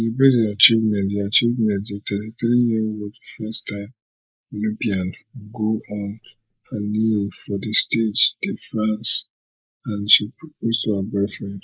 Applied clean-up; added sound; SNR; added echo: neural mask model Resemble Enhance denoiser.